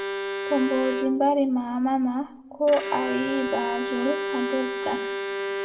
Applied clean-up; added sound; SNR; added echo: none; Bowed string instrument; 4 dB; reverberation time 0.6 s.